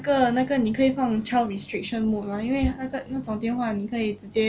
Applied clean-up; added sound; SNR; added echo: none; none; none; none.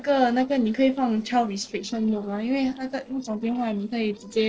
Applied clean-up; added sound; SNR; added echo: neural separator model SepFormer DNS4.